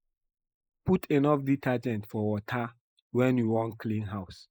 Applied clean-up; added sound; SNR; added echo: neural mask model Resemble Enhance denoiser.